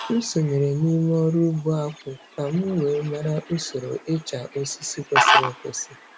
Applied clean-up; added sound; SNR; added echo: none; Fowl; 4 dB; none.